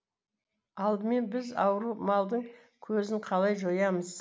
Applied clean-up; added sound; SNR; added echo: none; none; none; none.